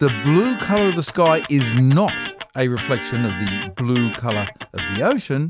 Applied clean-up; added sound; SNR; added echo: none; Electric guitar; 10 dB; none.